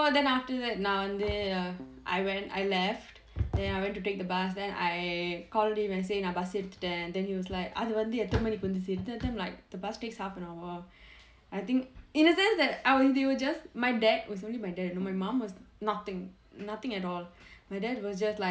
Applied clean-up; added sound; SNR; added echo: none; Keyboard (musical); 19 dB; none.